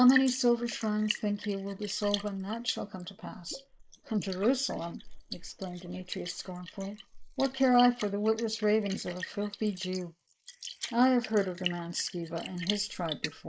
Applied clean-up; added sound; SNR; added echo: neural mask model Resemble Enhance denoiser.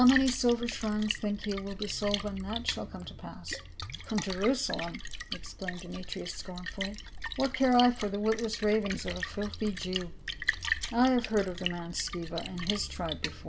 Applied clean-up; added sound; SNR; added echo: none; Splash, splatter; 7 dB; none.